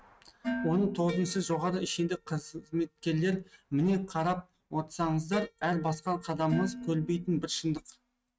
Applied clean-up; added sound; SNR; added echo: neural mask model RNNoise.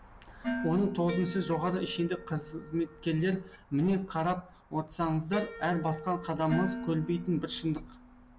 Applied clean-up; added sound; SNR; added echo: none; Dishes, pots, and pans + Harp; 10 dB; none.